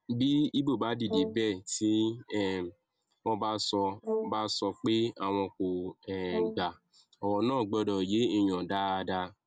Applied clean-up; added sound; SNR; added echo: none; Brass instrument; 9 dB; none.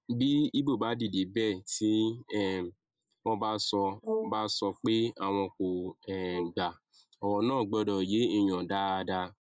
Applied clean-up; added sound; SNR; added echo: neural mask model Resemble Enhance denoiser.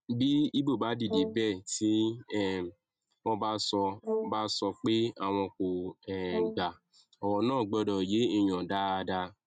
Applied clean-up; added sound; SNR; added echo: neural mask model RNNoise.